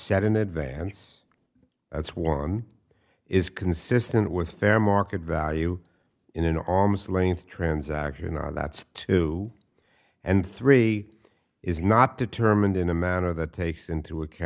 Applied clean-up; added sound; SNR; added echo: none; none; none; none.